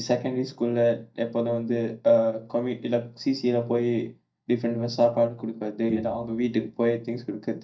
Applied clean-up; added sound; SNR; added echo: neural mask model DeepFilterNet 3.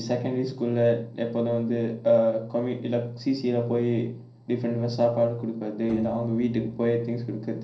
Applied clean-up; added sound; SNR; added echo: neural separator model SepFormer DNS4.